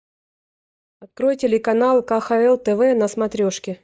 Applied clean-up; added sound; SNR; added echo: neural mask model DeepFilterNet 3.